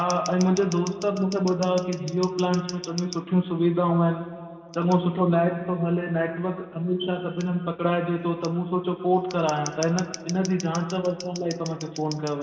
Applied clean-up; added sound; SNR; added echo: none; Scissors; 19 dB; reverberation time 2.8 s.